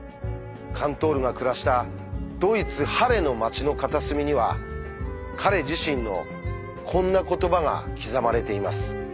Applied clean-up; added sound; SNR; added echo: none; none; none; none.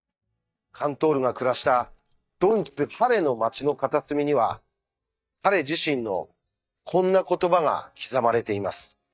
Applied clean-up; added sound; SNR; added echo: neural mask model DeepFilterNet 3.